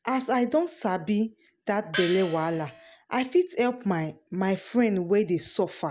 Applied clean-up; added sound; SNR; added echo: none; Gong; 9 dB; none.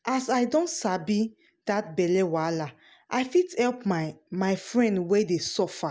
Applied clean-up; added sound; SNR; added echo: none; none; none; none.